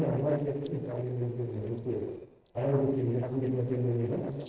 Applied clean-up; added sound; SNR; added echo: neural separator model SepFormer DNS4.